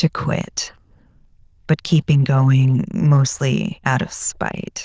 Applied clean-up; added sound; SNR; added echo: neural diffusion model UNIVERSE++.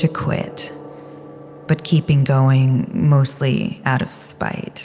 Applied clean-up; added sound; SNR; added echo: none; Gong; 20 dB; none.